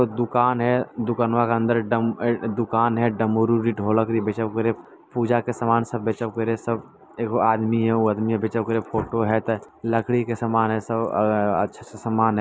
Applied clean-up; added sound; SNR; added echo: none; none; none; none.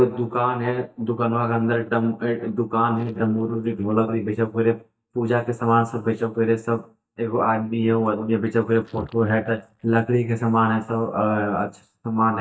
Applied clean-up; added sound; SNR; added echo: neural mask model DeepFilterNet 3.